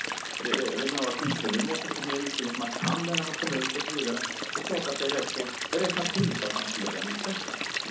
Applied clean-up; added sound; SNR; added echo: none; Stream; 0 dB; reverberation time 0.8 s.